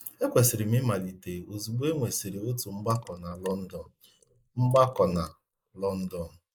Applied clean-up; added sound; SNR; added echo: neural mask model Resemble Enhance denoiser.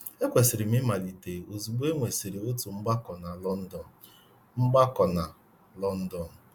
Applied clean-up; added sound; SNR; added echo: none; none; none; none.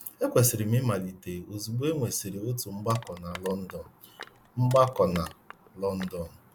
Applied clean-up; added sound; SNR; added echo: none; Crushing; 18 dB; none.